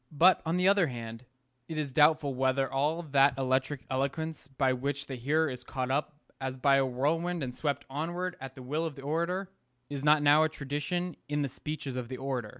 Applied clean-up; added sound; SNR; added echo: none; none; none; none.